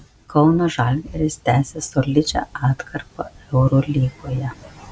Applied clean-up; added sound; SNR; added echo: none; none; none; none.